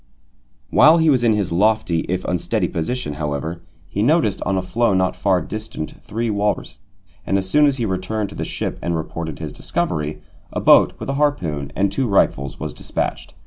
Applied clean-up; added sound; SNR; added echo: none; none; none; none.